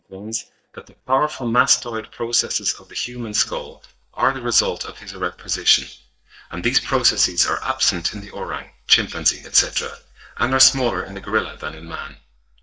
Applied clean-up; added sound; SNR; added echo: neural mask model DeepFilterNet 3.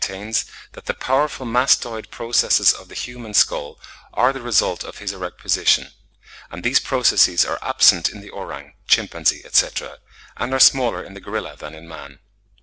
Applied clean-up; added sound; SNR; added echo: none; none; none; none.